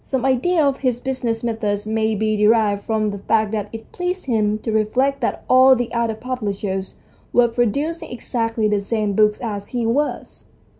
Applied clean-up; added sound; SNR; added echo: none; none; none; none.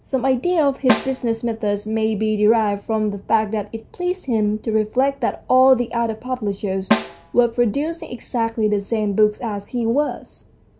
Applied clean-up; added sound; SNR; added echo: none; Snare drum; 6 dB; none.